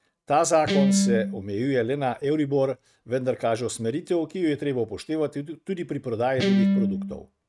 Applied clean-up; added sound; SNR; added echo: neural mask model RNNoise.